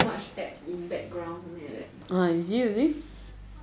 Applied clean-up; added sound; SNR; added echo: none; Microwave oven / Bell; 8 dB; none.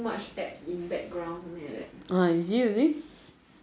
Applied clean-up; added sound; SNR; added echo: none; none; none; none.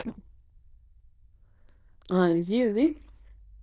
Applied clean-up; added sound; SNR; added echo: neural diffusion model UNIVERSE++.